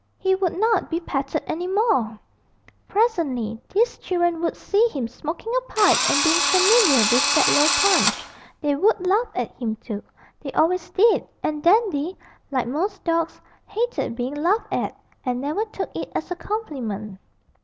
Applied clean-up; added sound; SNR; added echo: none; Drill; -2 dB; none.